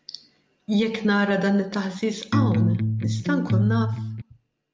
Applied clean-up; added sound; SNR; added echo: none; Electric guitar; -3 dB; none.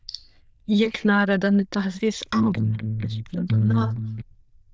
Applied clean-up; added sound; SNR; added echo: neural diffusion model UNIVERSE++.